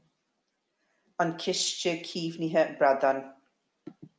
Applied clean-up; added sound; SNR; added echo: none; none; none; none.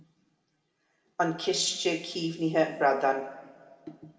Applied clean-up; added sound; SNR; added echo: none; none; none; reverberation time 1.8 s.